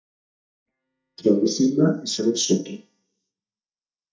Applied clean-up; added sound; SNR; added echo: neural mask model DeepFilterNet 3.